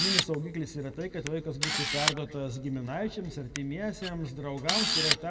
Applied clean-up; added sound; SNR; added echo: none; Camera; -1 dB; reverberation time 0.9 s.